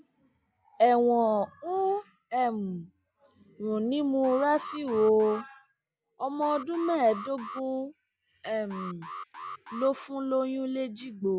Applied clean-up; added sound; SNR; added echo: none; Alarm; 14 dB; none.